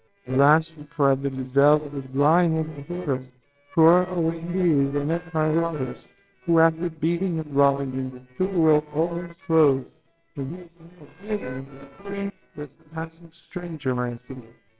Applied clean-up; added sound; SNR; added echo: neural separator model SepFormer WHAMR!.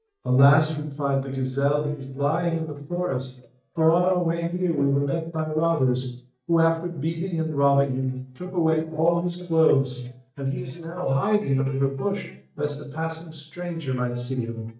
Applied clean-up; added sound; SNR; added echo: neural mask model DeepFilterNet 3.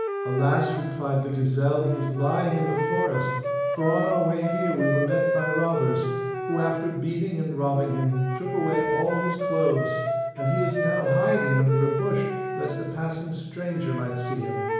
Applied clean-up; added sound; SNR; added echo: none; Wind instrument, woodwind instrument; 3 dB; reverberation time 1.0 s.